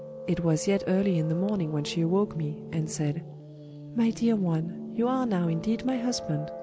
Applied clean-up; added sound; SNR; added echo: none; Piano; 11 dB; none.